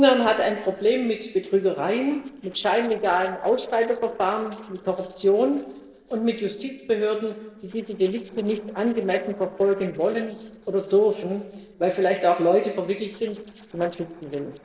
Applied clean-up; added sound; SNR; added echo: neural separator model SepFormer DNS4.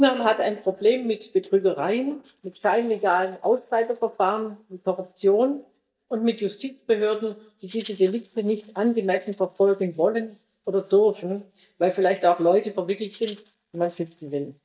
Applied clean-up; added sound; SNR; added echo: neural mask model DeepFilterNet 3.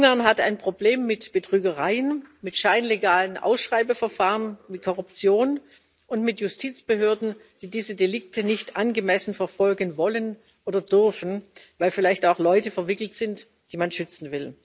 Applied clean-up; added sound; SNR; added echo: none; none; none; none.